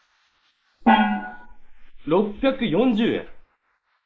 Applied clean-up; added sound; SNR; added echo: neural mask model Resemble Enhance denoiser.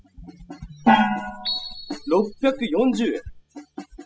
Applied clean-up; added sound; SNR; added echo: classical method spectral subtraction.